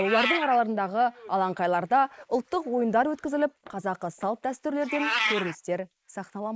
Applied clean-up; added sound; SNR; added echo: neural mask model Resemble Enhance denoiser.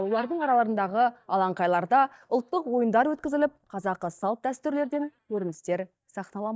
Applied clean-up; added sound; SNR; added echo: neural mask model DeepFilterNet 3.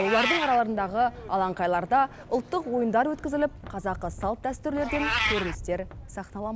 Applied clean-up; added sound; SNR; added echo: none; Meow; 7 dB; none.